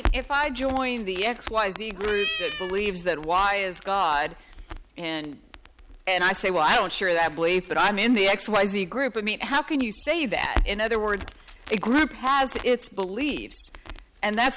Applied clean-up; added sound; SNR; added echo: none; Crackle + Cat; 11 dB; none.